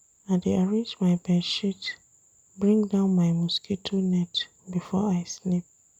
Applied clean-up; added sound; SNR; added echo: none; none; none; none.